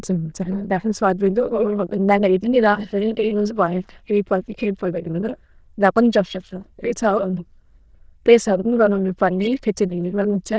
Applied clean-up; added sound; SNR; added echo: neural diffusion model UNIVERSE++.